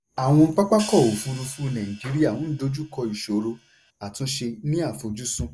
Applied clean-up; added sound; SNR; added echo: none; Hi-hat; 17 dB; none.